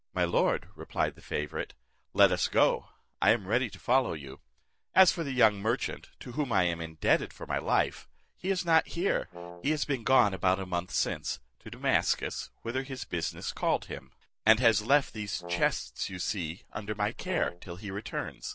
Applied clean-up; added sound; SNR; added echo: none; Brass instrument; 12 dB; none.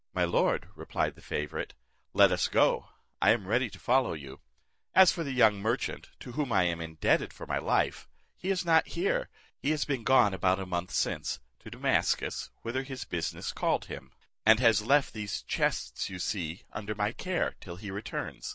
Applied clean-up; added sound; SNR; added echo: none; none; none; none.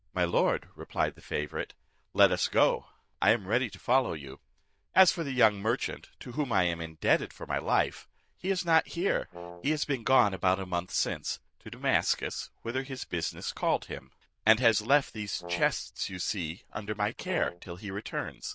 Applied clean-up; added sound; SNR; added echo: neural diffusion model UNIVERSE++.